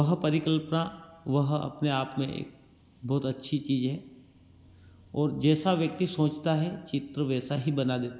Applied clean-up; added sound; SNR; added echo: none; none; none; none.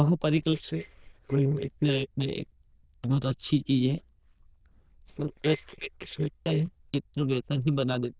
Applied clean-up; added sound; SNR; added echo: neural diffusion model UNIVERSE++.